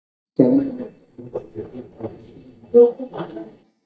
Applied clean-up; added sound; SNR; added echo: neural mask model DeepFilterNet 3.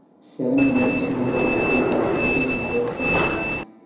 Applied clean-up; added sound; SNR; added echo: none; Train; -1 dB; reverberation time 1.0 s.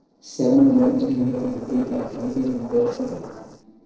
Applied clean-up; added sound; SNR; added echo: neural separator model SepFormer DNS4.